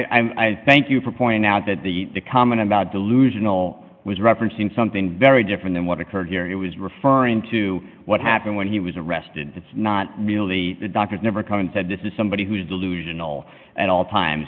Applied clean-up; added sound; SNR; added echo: none; none; none; none.